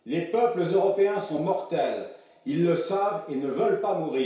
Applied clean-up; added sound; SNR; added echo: none; none; none; reverberation time 0.6 s.